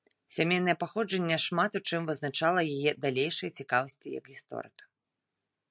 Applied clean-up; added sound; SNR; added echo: none; none; none; none.